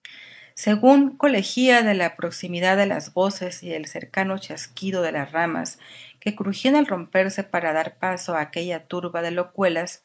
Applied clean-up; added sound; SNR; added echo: neural mask model Resemble Enhance denoiser.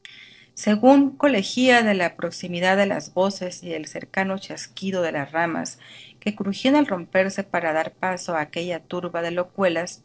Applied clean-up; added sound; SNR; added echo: neural separator model SepFormer DNS4.